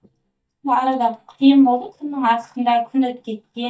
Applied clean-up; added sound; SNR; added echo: neural mask model DeepFilterNet 3.